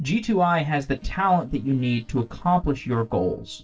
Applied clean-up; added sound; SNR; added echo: neural separator model SepFormer DNS4.